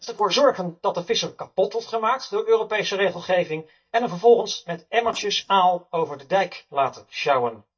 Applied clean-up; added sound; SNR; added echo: neural mask model DeepFilterNet 3.